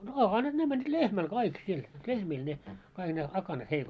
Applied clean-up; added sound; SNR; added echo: none; none; none; none.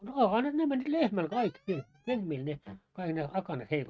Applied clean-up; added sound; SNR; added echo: neural mask model RNNoise.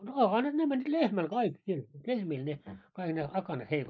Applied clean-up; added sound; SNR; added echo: neural mask model Resemble Enhance denoiser.